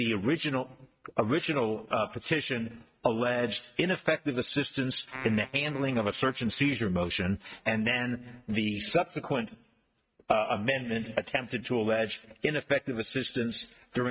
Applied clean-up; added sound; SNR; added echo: neural mask model RNNoise.